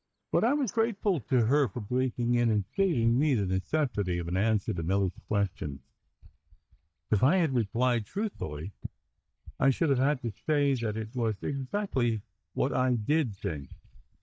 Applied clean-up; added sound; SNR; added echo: neural mask model DeepFilterNet 3.